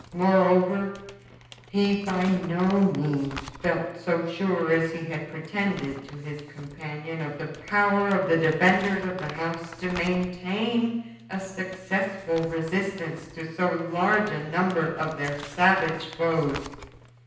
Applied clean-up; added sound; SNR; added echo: none; Crumpling, crinkling; 19 dB; reverberation time 0.9 s.